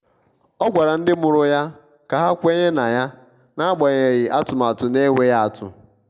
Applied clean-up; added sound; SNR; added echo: none; none; none; none.